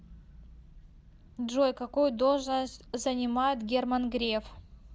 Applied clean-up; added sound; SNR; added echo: none; none; none; none.